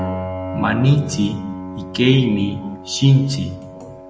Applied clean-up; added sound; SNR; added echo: none; Piano; 10 dB; none.